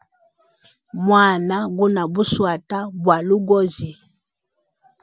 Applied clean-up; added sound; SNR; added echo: none; none; none; none.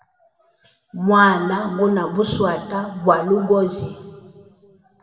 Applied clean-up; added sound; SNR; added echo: none; none; none; reverberation time 2.0 s.